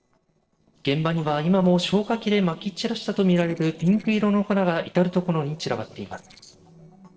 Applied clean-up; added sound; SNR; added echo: neural separator model SepFormer DNS4.